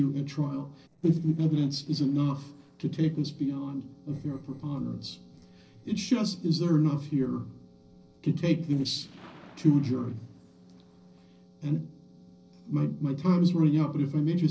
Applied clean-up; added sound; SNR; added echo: neural separator model SepFormer DNS4.